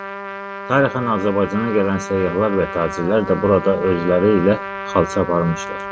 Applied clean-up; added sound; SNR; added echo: none; Trumpet; 10 dB; none.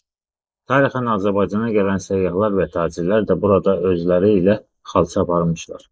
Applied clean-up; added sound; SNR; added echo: neural mask model Resemble Enhance denoiser.